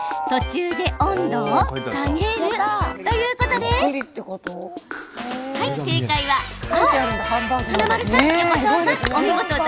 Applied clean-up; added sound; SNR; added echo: none; Crushing; 8 dB; none.